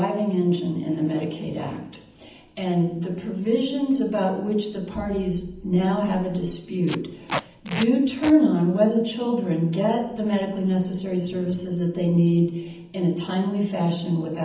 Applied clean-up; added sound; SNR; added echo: none; Packing tape, duct tape; 10 dB; reverberation time 0.8 s.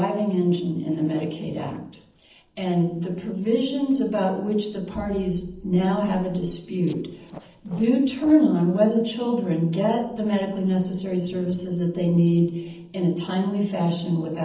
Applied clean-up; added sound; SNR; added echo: neural separator model SepFormer DNS4.